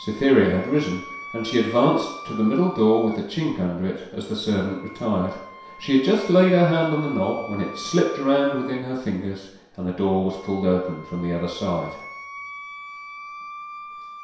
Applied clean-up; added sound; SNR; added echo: none; Wind instrument, woodwind instrument; 17 dB; reverberation time 0.7 s.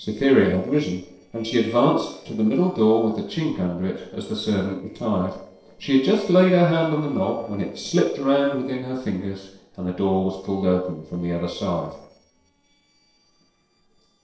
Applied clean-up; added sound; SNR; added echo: neural separator model SepFormer DNS4.